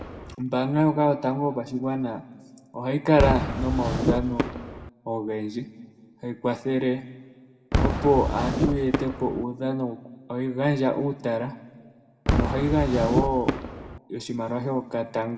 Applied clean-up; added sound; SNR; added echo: none; Whoosh, swoosh, swish / Fireworks; 4 dB; reverberation time 1.2 s.